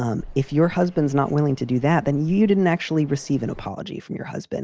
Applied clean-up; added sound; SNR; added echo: neural mask model Resemble Enhance denoiser.